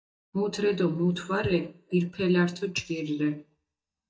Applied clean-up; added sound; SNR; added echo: neural mask model DeepFilterNet 3.